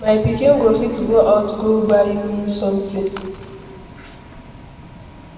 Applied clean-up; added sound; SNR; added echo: none; Bus; 19 dB; reverberation time 1.9 s.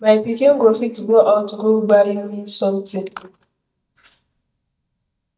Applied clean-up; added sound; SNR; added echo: neural mask model DeepFilterNet 3.